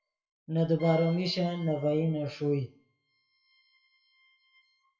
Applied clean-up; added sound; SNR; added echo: classical method WPE with log-MMSE.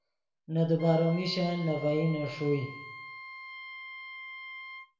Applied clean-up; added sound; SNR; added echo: none; Wind instrument, woodwind instrument; 14 dB; reverberation time 0.8 s.